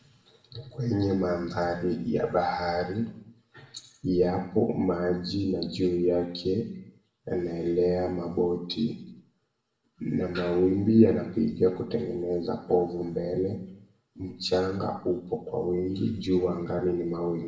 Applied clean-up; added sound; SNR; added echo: none; none; none; reverberation time 0.7 s.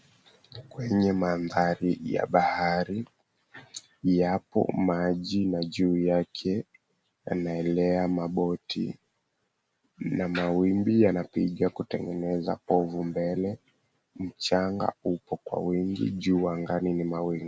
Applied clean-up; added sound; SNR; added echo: none; none; none; none.